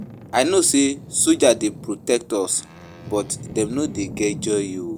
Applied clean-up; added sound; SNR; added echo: none; Boat, Water vehicle; 15 dB; none.